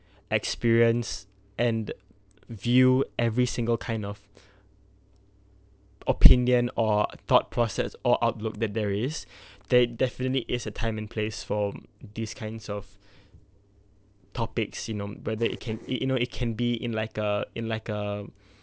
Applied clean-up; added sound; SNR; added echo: neural separator model SepFormer DNS4.